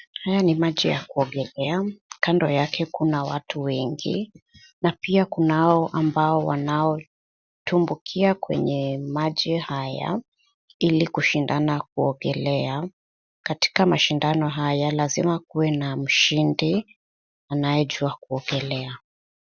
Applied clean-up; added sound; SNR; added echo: none; none; none; none.